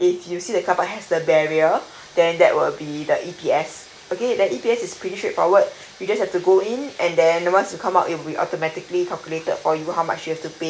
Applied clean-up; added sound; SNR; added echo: none; none; none; none.